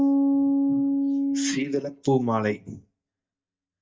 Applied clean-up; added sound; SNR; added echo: neural mask model DeepFilterNet 3.